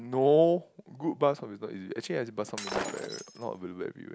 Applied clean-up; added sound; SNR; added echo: none; Shatter; 9 dB; none.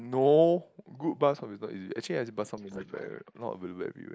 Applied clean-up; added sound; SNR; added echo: neural mask model Resemble Enhance denoiser.